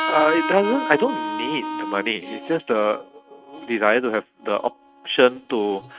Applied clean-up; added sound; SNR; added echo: neural mask model RNNoise.